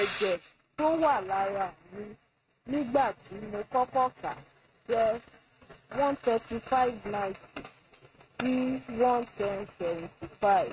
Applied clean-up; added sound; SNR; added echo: neural mask model RNNoise.